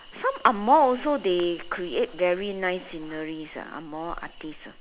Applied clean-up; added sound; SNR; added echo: none; Insect; 18 dB; none.